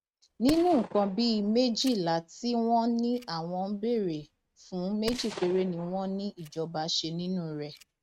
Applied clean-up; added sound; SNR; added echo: neural mask model RNNoise.